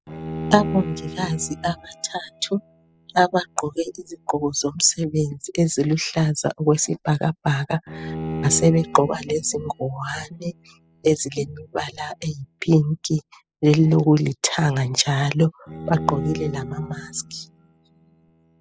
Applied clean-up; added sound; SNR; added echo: classical method spectral subtraction.